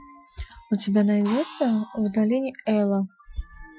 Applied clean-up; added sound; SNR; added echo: classical method Wiener filter.